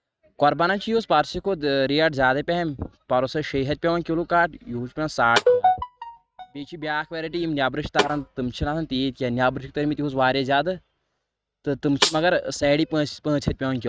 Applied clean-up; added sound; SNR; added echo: neural mask model RNNoise.